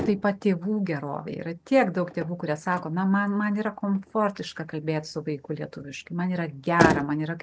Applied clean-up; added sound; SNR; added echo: none; Motor vehicle (road); 8 dB; none.